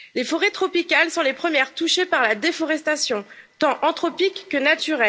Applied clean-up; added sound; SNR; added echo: none; none; none; none.